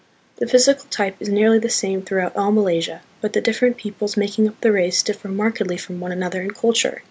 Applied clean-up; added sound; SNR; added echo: none; none; none; none.